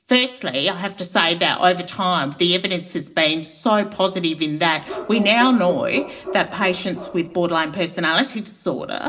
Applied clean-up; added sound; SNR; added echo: none; Bark; 12 dB; reverberation time 0.5 s.